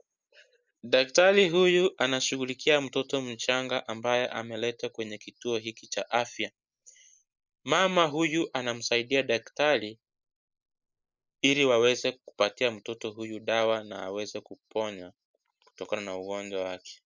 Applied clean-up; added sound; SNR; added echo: neural mask model Resemble Enhance denoiser.